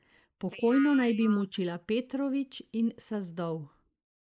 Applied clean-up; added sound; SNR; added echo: neural mask model Resemble Enhance denoiser.